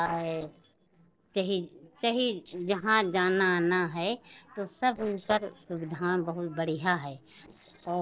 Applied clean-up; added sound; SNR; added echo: neural separator model SepFormer DNS4.